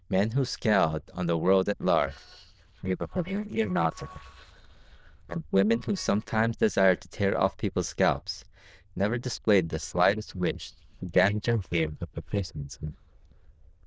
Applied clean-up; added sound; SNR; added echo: neural diffusion model UNIVERSE++.